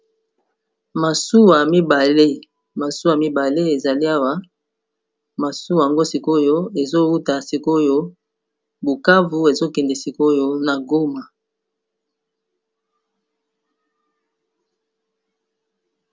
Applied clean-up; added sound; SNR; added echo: none; none; none; none.